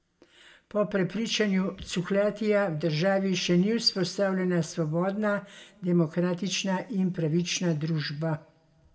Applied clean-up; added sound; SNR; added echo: none; none; none; reverberation time 0.6 s.